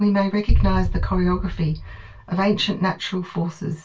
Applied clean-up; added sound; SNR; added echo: none; Boom; 1 dB; reverberation time 0.2 s.